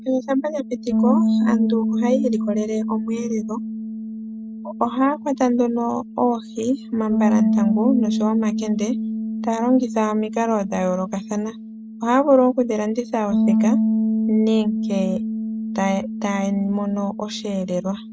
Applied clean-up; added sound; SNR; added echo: none; Bass guitar; 1 dB; none.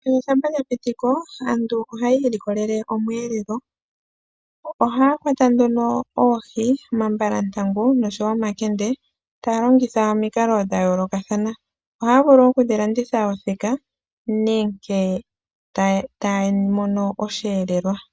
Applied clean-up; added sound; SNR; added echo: none; none; none; none.